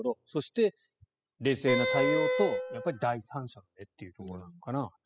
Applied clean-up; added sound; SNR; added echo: classical method spectral subtraction.